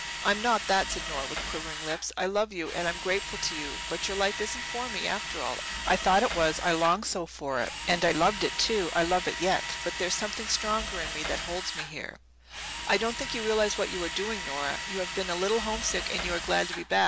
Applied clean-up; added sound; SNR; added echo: none; Drill; 6 dB; none.